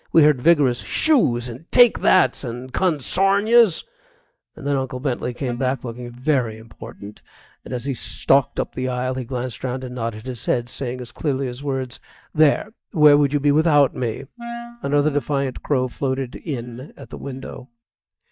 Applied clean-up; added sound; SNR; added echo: neural mask model DeepFilterNet 3.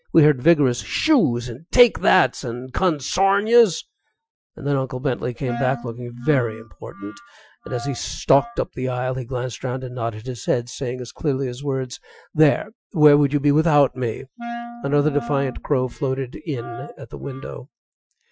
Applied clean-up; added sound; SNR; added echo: classical method Wiener filter.